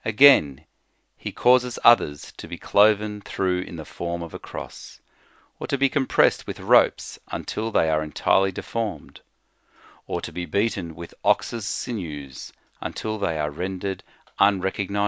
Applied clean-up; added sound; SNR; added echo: none; none; none; none.